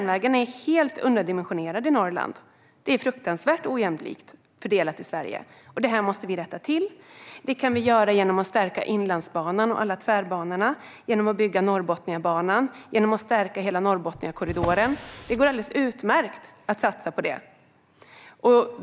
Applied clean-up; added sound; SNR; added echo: none; Drawer open or close; 12 dB; none.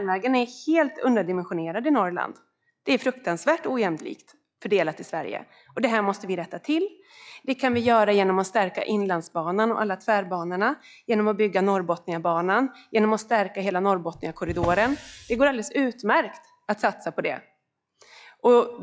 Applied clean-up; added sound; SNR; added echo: classical method log-MMSE.